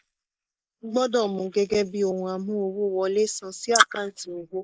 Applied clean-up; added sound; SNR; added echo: neural mask model Resemble Enhance denoiser.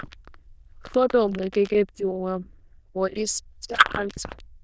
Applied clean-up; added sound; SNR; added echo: neural diffusion model UNIVERSE++.